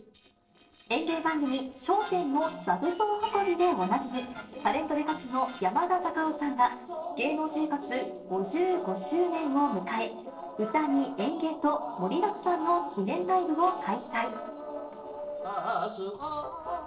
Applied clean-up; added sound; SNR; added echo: neural separator model SepFormer DNS4.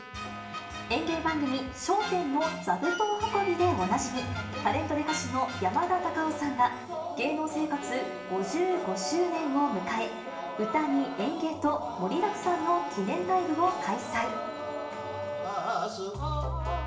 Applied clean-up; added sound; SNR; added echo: none; Trumpet; 17 dB; reverberation time 0.8 s.